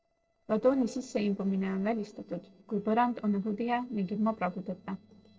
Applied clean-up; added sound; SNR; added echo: neural separator model SepFormer DNS4.